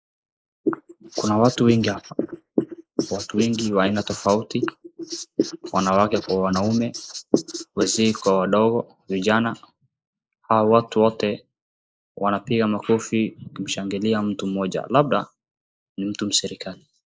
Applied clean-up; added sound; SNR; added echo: neural mask model Resemble Enhance denoiser.